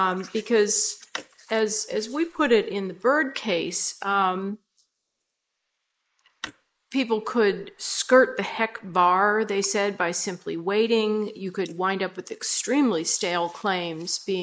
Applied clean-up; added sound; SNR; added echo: neural mask model Resemble Enhance denoiser.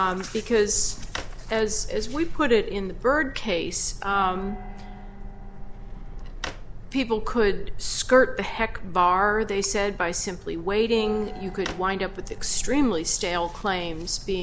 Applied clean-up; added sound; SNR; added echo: none; Drawer open or close + Gong; 18 dB; none.